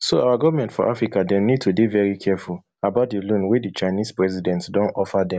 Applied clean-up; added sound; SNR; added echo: none; none; none; none.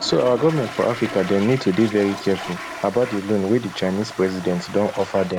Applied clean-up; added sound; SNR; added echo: none; Toilet flush; 13 dB; none.